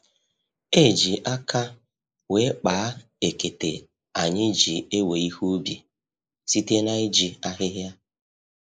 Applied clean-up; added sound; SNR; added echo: neural mask model Resemble Enhance denoiser.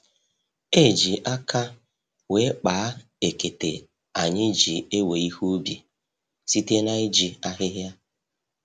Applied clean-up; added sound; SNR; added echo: none; none; none; none.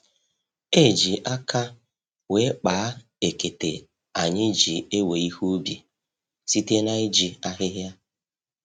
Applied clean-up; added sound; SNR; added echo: neural mask model RNNoise.